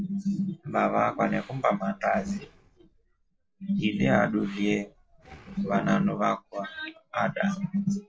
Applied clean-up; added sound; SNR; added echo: neural separator model SepFormer DNS4.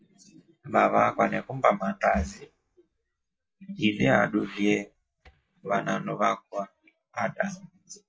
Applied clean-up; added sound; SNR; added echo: neural mask model DeepFilterNet 3.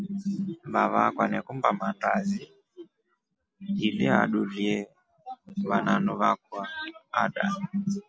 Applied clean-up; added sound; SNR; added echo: none; none; none; none.